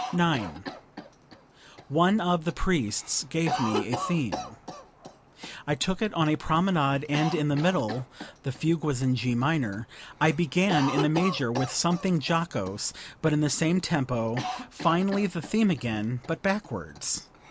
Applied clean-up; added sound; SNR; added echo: none; Cough; 11 dB; none.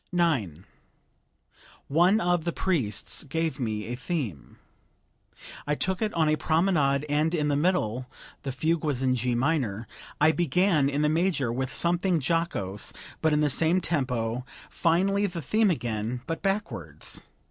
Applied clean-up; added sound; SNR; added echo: none; none; none; none.